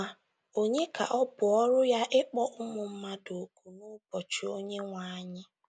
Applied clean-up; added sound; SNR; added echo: none; none; none; none.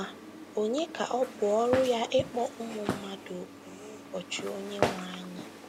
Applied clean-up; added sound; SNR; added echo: none; Walk, footsteps; 6 dB; none.